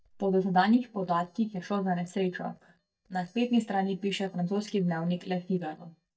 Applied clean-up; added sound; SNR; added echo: neural mask model DeepFilterNet 3.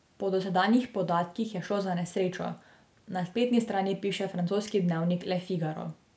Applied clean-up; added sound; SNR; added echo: none; none; none; none.